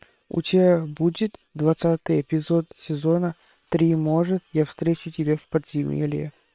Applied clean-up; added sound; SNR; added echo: neural separator model SepFormer WHAM!.